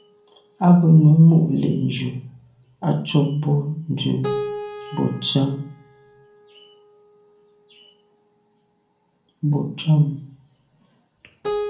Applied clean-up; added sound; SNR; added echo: none; Keyboard (musical); 15 dB; reverberation time 0.5 s.